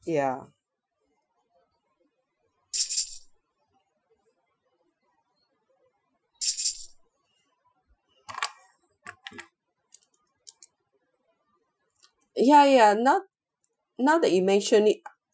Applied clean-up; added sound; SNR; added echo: classical method Wiener filter.